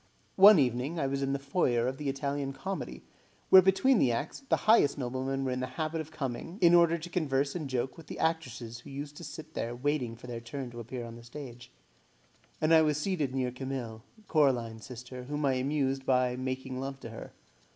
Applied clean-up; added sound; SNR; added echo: none; none; none; none.